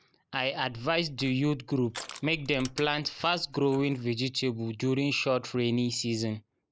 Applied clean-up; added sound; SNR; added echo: neural mask model Resemble Enhance denoiser.